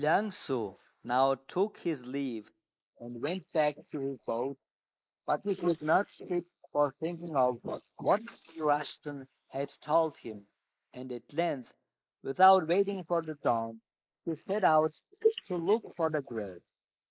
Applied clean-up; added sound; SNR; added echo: neural mask model Resemble Enhance denoiser.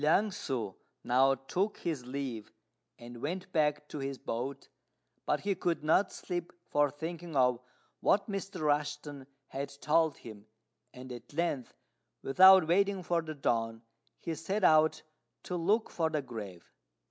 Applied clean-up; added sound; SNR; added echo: none; none; none; none.